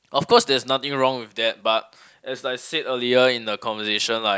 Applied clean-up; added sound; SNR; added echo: none; none; none; none.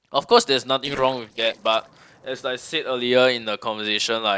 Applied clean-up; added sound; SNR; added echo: neural separator model SepFormer DNS4.